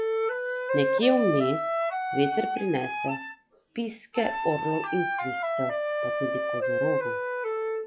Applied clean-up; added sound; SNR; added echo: classical method log-MMSE.